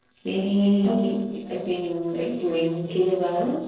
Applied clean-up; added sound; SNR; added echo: neural separator model SepFormer DNS4.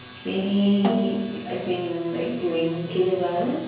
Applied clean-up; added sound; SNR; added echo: none; Snare drum; 8 dB; reverberation time 1.0 s.